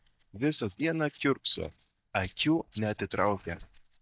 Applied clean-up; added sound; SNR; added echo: neural mask model DeepFilterNet 3.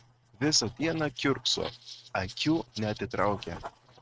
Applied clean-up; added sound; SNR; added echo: neural mask model RNNoise.